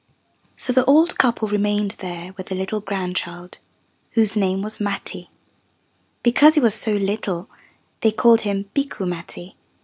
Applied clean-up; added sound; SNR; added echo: none; none; none; none.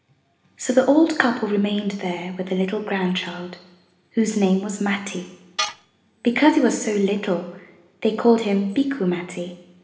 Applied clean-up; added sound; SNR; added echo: none; Tools; 14 dB; reverberation time 1.1 s.